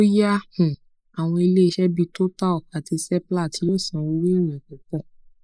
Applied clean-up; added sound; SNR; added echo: neural mask model Resemble Enhance denoiser.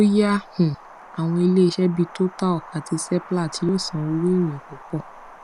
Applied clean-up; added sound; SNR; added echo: none; Wind; 20 dB; none.